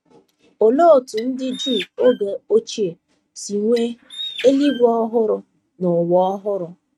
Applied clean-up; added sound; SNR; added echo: neural mask model RNNoise.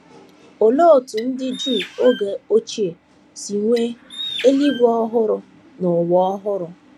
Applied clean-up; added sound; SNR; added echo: none; Bird; 13 dB; none.